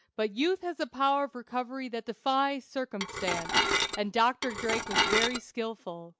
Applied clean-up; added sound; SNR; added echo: none; Dishes, pots, and pans / Glass; -2 dB; none.